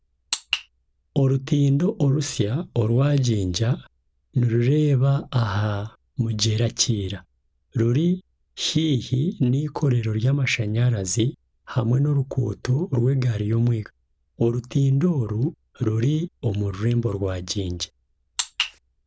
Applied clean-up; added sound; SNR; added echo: none; none; none; none.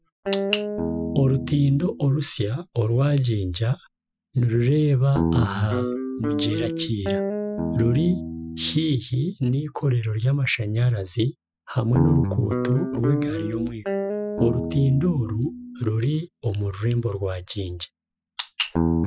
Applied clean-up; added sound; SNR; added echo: classical method Wiener filter.